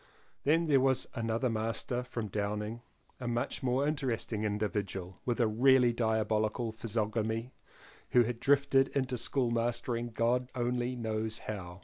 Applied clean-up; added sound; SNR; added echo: none; none; none; none.